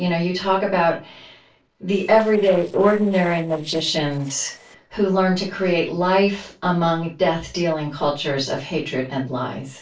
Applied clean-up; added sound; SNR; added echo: neural separator model SepFormer DNS4.